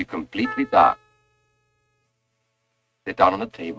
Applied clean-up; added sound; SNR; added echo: neural mask model RNNoise.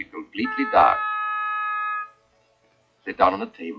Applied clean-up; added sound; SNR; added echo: classical method log-MMSE.